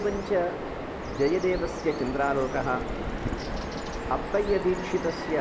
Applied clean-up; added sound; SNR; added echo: none; Bird vocalization, bird call, bird song; 4 dB; none.